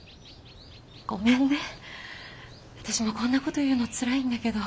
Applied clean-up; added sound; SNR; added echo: none; none; none; none.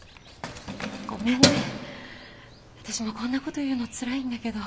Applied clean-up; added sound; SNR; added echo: none; Keys jangling; 0 dB; none.